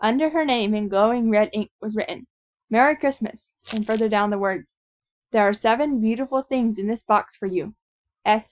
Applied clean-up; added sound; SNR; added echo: classical method Wiener filter.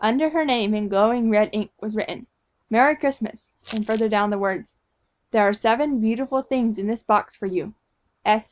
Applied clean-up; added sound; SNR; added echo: none; Crumpling, crinkling; 17 dB; none.